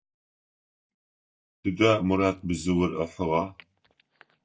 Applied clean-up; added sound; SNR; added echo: neural mask model DeepFilterNet 3.